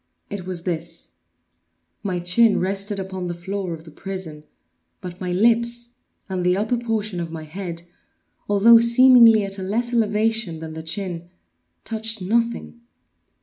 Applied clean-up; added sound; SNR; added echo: none; none; none; none.